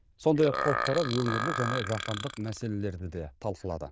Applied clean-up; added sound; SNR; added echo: neural diffusion model UNIVERSE++.